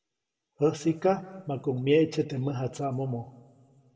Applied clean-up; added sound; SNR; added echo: none; none; none; reverberation time 1.3 s.